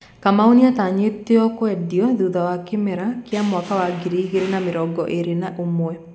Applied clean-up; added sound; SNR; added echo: none; none; none; none.